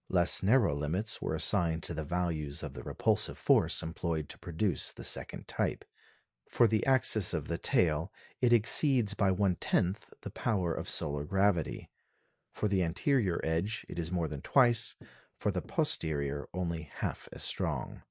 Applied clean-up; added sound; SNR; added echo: neural mask model Resemble Enhance denoiser.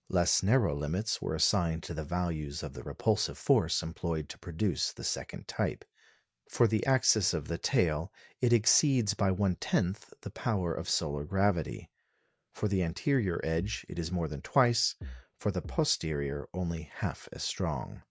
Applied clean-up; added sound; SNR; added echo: none; Bass drum; 13 dB; none.